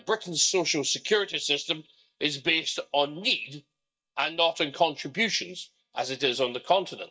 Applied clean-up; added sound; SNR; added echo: neural mask model DeepFilterNet 3.